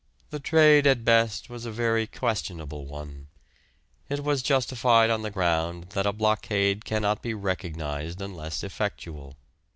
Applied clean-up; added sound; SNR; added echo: none; none; none; none.